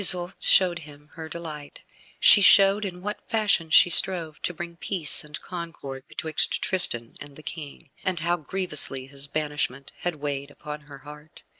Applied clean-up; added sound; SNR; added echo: neural mask model Resemble Enhance denoiser.